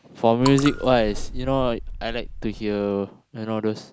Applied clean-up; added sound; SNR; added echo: none; Wind + Raindrop / Drip; 8 dB; none.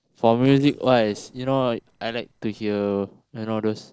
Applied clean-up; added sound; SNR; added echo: neural separator model SepFormer DNS4.